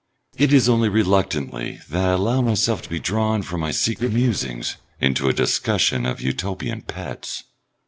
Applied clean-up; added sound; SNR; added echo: neural separator model SepFormer DNS4.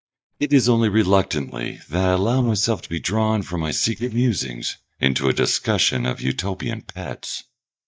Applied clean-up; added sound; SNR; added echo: neural mask model DeepFilterNet 3.